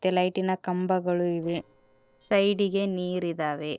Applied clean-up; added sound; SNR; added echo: neural separator model SepFormer DNS4.